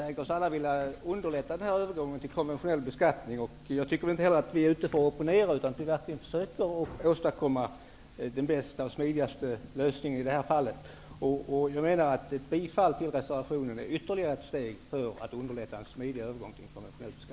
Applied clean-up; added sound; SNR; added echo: none; none; none; none.